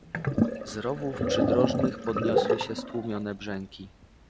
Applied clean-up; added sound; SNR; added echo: none; Sink (filling or washing); -4 dB; none.